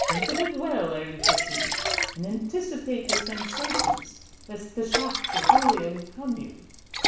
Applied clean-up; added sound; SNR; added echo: none; Liquid; -4 dB; reverberation time 0.7 s.